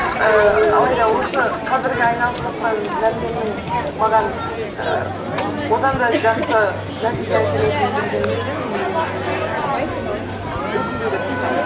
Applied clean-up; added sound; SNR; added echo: none; Crowd; 0 dB; reverberation time 0.6 s.